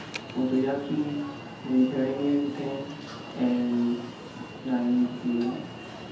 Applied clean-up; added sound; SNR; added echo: none; Alarm; 12 dB; reverberation time 0.5 s.